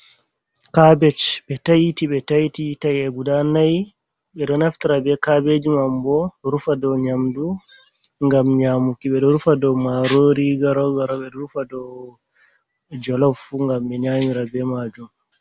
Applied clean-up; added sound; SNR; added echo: none; none; none; none.